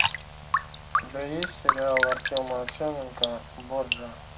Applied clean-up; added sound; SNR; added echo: none; Raindrop; -3 dB; reverberation time 0.2 s.